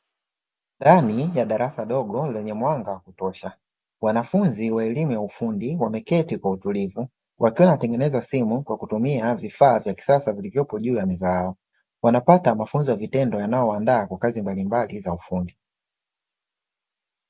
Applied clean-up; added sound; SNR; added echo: none; none; none; none.